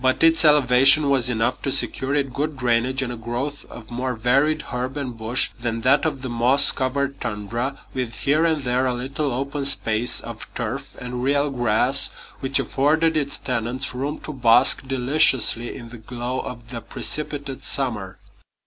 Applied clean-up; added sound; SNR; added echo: none; none; none; none.